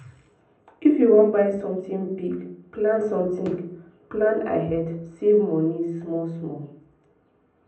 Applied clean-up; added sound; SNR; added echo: none; none; none; reverberation time 0.6 s.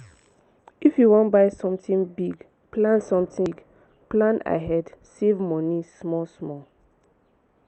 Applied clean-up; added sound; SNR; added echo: none; none; none; none.